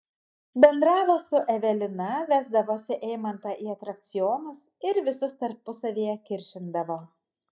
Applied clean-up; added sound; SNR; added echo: neural mask model DeepFilterNet 3.